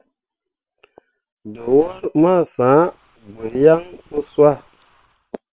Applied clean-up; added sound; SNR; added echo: neural separator model SepFormer WHAM!.